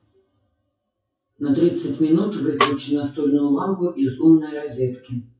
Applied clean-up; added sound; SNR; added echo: classical method WPE with log-MMSE.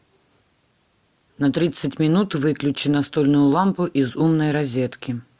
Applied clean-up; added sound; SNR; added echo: none; none; none; none.